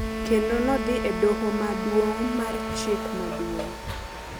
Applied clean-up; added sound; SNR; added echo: none; Wind instrument, woodwind instrument + Mechanisms; 3 dB; none.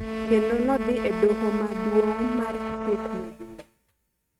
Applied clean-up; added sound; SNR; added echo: neural mask model RNNoise.